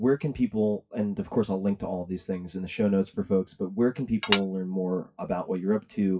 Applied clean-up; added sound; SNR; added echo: classical method WPE with log-MMSE.